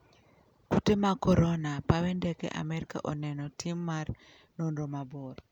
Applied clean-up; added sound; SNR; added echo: none; none; none; none.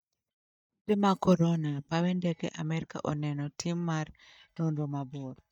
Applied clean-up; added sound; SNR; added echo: neural mask model DeepFilterNet 3.